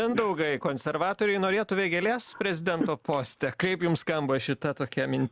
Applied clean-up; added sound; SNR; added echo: none; none; none; none.